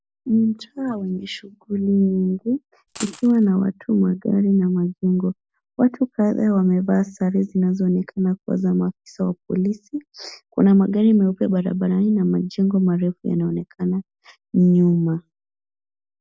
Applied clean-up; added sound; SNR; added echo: none; Coin (dropping); 17 dB; none.